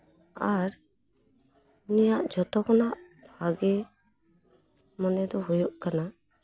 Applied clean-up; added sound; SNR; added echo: none; none; none; none.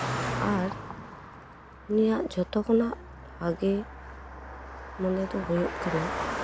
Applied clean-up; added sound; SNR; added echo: none; Car passing by; 6 dB; none.